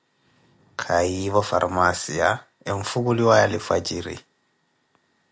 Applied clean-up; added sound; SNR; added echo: none; none; none; none.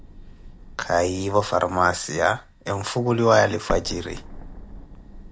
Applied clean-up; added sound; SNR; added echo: none; Explosion; 14 dB; none.